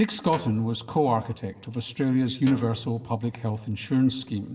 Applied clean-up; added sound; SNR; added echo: none; Guitar; 19 dB; reverberation time 1.7 s.